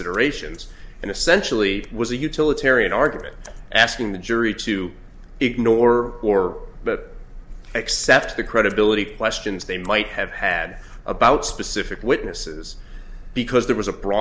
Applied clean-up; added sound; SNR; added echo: none; none; none; none.